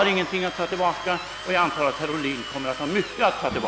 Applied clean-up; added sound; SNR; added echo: none; Drill; 11 dB; none.